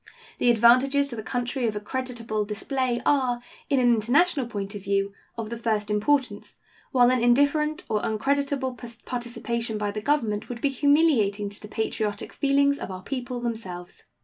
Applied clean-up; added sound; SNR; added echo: none; none; none; none.